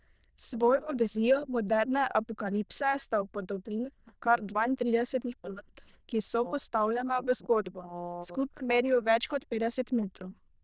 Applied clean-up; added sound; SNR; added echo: neural diffusion model UNIVERSE++.